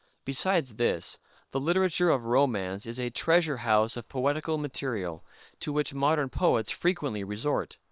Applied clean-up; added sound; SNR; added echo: neural separator model SepFormer WHAM!.